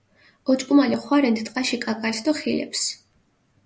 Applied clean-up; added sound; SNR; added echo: none; none; none; none.